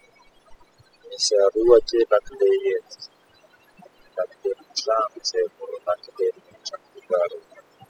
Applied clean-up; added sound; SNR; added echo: classical method spectral subtraction.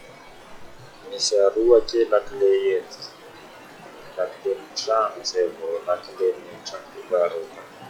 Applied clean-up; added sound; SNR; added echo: classical method log-MMSE.